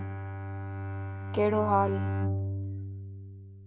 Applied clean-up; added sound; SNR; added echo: none; Bowed string instrument; 1 dB; none.